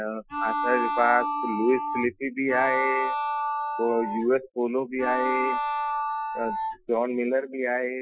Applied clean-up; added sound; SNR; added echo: classical method Wiener filter.